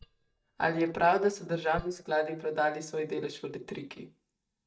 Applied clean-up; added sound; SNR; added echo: neural mask model DeepFilterNet 3.